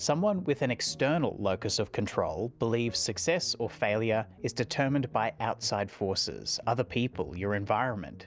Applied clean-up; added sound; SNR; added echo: none; none; none; none.